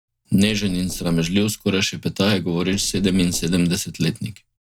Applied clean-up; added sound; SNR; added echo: none; Knock; 18 dB; none.